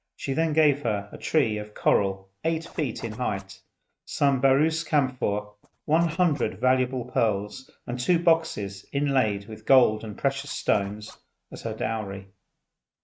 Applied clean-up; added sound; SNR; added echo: neural mask model RNNoise.